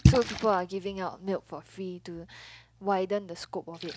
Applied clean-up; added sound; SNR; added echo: none; Splash, splatter; 0 dB; none.